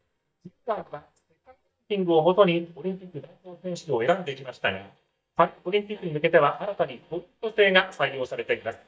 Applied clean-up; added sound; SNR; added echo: neural mask model DeepFilterNet 3.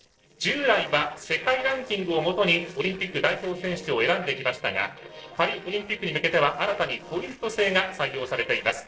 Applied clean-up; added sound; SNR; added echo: neural separator model SepFormer DNS4.